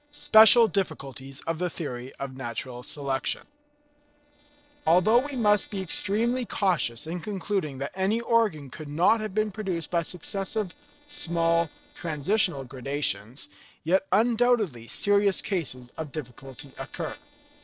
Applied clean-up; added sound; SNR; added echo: neural separator model SepFormer DNS4.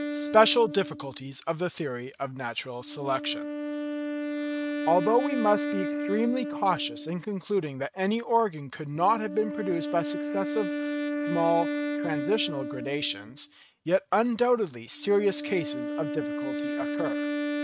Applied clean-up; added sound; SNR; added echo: neural mask model RNNoise.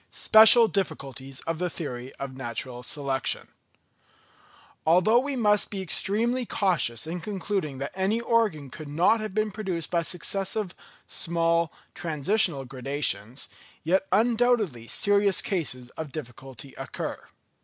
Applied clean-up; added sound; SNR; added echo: none; none; none; none.